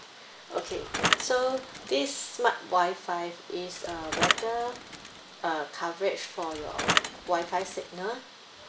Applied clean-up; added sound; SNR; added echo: none; Bicycle; 1 dB; none.